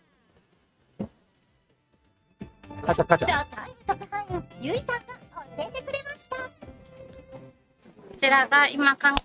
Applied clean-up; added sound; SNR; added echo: neural mask model RNNoise.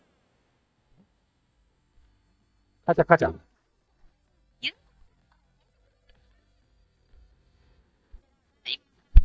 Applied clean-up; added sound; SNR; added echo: neural mask model DeepFilterNet 3.